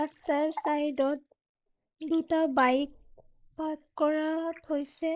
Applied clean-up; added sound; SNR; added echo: neural mask model Resemble Enhance denoiser.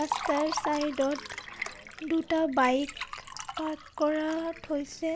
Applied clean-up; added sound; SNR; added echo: none; Liquid; 9 dB; none.